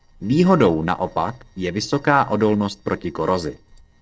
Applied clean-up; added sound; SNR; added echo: neural separator model SepFormer DNS4.